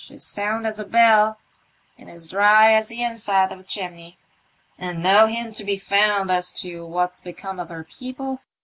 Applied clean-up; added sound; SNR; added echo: none; none; none; none.